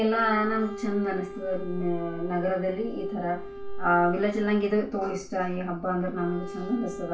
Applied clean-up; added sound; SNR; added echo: none; Wind instrument, woodwind instrument; 14 dB; reverberation time 0.2 s.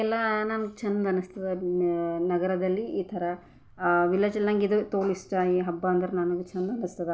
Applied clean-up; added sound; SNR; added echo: none; none; none; none.